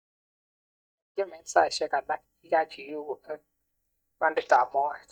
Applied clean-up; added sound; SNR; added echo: neural mask model DeepFilterNet 3.